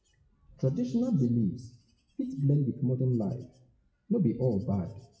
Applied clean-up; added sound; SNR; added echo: classical method WPE with log-MMSE.